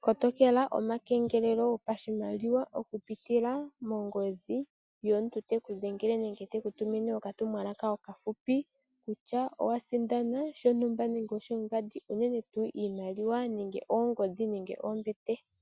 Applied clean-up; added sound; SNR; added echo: none; none; none; none.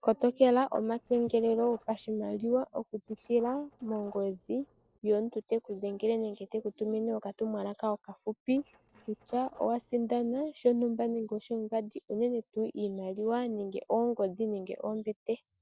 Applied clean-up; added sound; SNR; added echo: neural separator model SepFormer DNS4.